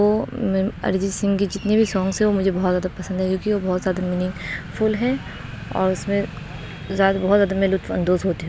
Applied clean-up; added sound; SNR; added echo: none; none; none; none.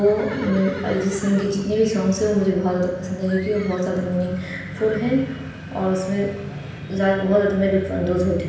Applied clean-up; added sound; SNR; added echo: none; Livestock, farm animals, working animals; 19 dB; reverberation time 0.9 s.